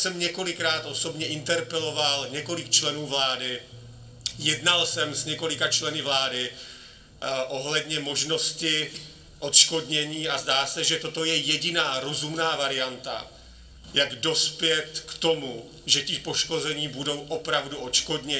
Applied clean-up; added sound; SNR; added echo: none; Bass guitar; 19 dB; reverberation time 0.2 s.